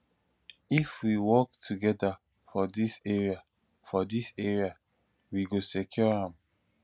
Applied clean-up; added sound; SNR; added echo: none; Finger snapping; 15 dB; none.